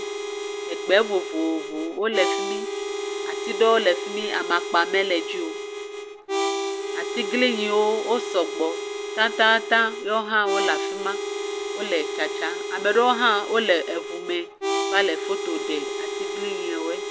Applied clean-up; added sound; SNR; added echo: none; Harmonica; 4 dB; none.